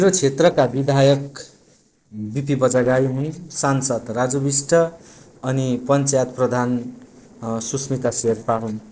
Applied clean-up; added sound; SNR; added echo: neural separator model SepFormer DNS4.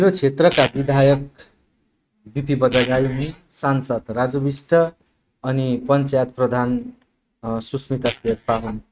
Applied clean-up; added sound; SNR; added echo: neural mask model RNNoise.